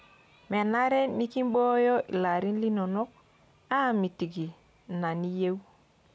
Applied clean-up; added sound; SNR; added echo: none; none; none; none.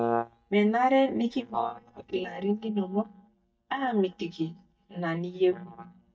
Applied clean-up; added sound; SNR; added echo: neural mask model DeepFilterNet 3.